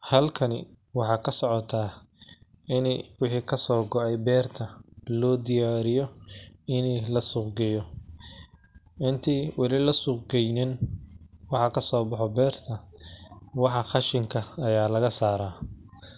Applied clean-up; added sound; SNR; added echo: none; none; none; none.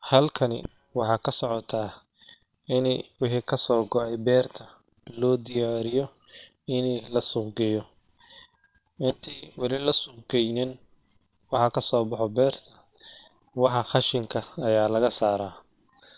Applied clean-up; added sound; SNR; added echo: neural separator model SepFormer WHAM!.